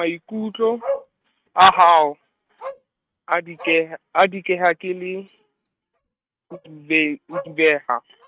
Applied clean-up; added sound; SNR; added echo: neural mask model RNNoise.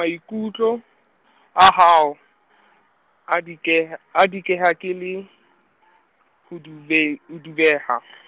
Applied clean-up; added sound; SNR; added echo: none; none; none; none.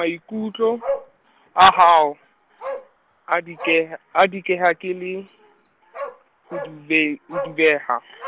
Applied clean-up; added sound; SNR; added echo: none; Bark; 14 dB; none.